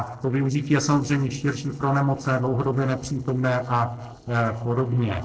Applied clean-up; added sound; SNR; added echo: neural separator model SepFormer DNS4.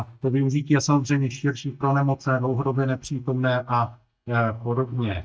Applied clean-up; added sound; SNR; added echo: neural mask model DeepFilterNet 3.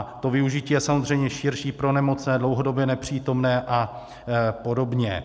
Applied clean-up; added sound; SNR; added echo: none; none; none; none.